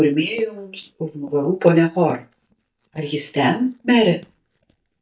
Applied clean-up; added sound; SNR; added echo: neural mask model DeepFilterNet 3.